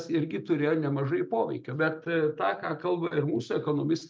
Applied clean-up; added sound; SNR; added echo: none; none; none; none.